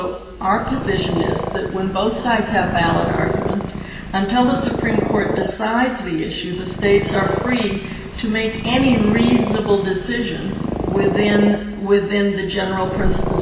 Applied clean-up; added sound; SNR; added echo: none; Purr; 5 dB; reverberation time 1.4 s.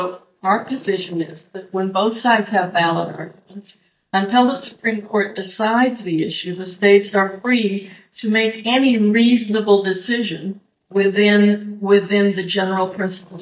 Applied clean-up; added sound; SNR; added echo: neural mask model DeepFilterNet 3.